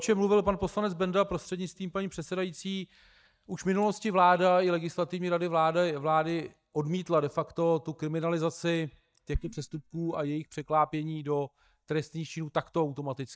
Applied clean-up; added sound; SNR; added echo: neural mask model DeepFilterNet 3.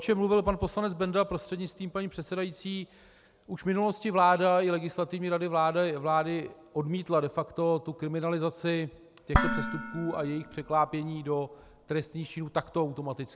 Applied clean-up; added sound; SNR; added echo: none; Dishes, pots, and pans; 5 dB; none.